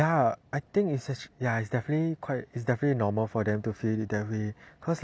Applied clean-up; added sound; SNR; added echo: none; none; none; none.